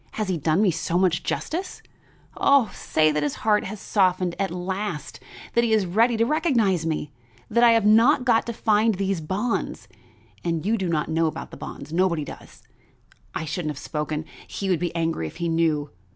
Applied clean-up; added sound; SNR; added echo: none; none; none; none.